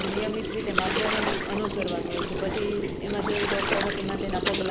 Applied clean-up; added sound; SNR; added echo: none; Gurgling; -2 dB; none.